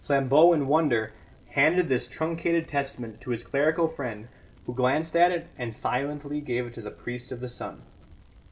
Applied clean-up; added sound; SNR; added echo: none; none; none; none.